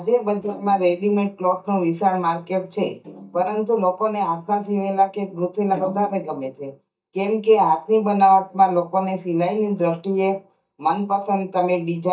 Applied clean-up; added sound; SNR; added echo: neural mask model DeepFilterNet 3.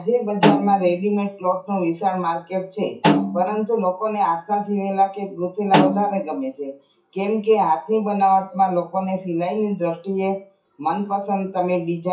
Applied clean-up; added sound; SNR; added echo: classical method WPE with log-MMSE.